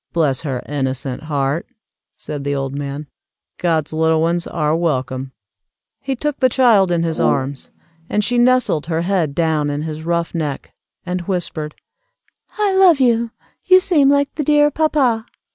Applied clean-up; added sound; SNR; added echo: none; Brass instrument; 7 dB; none.